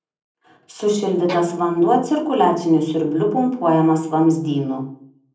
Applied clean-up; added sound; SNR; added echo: none; Bowed string instrument; 17 dB; reverberation time 0.6 s.